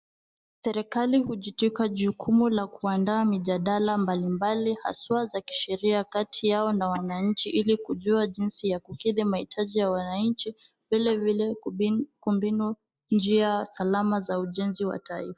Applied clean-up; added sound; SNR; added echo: neural mask model DeepFilterNet 3.